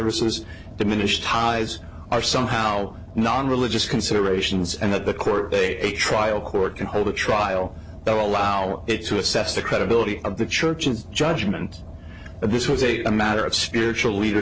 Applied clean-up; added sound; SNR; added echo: none; Car; 15 dB; none.